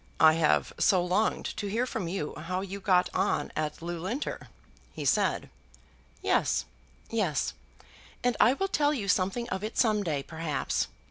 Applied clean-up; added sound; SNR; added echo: none; none; none; none.